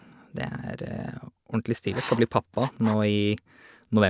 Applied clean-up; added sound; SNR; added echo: none; Writing; 13 dB; none.